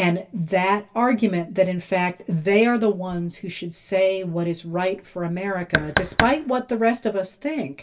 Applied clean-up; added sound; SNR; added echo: none; Knock; 3 dB; reverberation time 0.2 s.